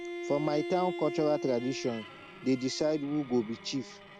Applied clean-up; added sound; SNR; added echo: none; Bowed string instrument; 9 dB; none.